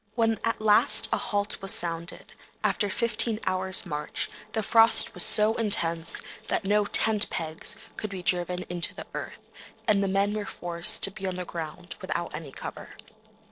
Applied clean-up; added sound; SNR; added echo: neural separator model SepFormer DNS4.